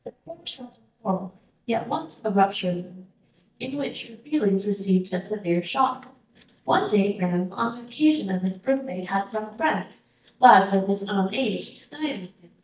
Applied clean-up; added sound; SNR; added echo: neural mask model DeepFilterNet 3.